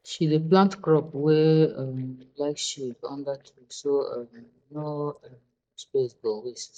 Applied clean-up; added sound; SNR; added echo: neural mask model DeepFilterNet 3.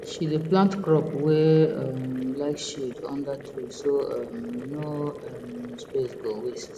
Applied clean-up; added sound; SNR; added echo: none; Boiling; 14 dB; none.